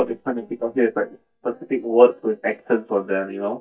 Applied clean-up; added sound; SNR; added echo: neural mask model DeepFilterNet 3.